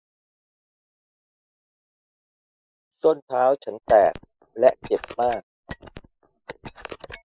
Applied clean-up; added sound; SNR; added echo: classical method Wiener filter.